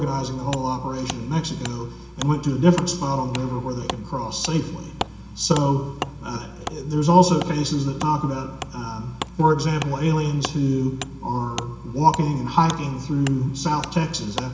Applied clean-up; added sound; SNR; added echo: none; Wood; 15 dB; reverberation time 0.8 s.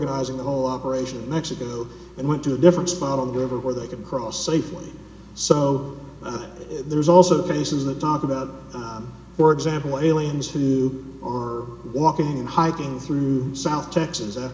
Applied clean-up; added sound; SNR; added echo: none; none; none; none.